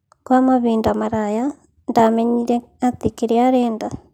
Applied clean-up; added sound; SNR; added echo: none; none; none; none.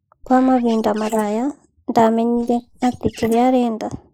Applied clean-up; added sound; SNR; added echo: neural mask model Resemble Enhance denoiser.